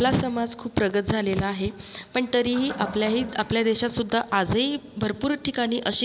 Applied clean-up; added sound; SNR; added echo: none; Toilet flush; 17 dB; none.